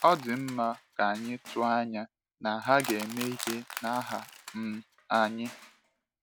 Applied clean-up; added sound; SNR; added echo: none; Crushing; 14 dB; none.